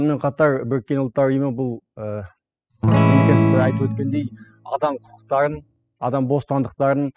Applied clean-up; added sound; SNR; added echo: classical method spectral subtraction.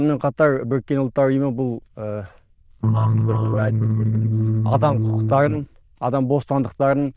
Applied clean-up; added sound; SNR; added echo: neural diffusion model UNIVERSE++.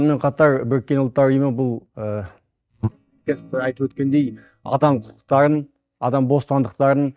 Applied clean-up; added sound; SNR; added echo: neural mask model DeepFilterNet 3.